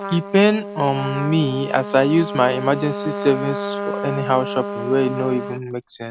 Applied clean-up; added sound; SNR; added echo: none; Trumpet; 8 dB; none.